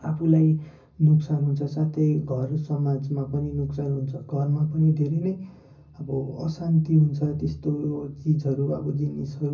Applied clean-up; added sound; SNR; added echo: none; none; none; reverberation time 0.4 s.